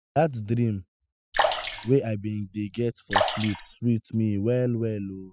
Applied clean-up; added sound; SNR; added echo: classical method spectral subtraction.